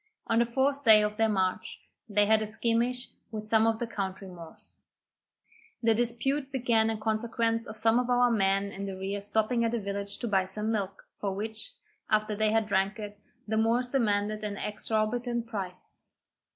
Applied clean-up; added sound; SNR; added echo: none; none; none; none.